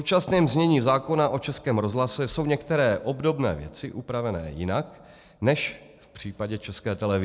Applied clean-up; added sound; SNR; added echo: none; none; none; none.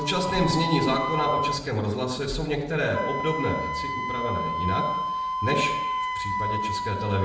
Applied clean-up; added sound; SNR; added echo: none; Wind instrument, woodwind instrument; 2 dB; reverberation time 0.7 s.